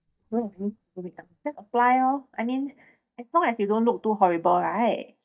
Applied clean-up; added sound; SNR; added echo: neural mask model DeepFilterNet 3.